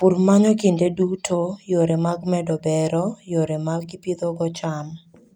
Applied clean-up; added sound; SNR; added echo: none; none; none; none.